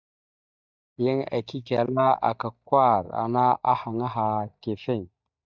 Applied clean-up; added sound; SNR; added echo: neural mask model DeepFilterNet 3.